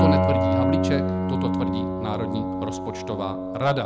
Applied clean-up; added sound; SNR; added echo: none; Piano; -5 dB; none.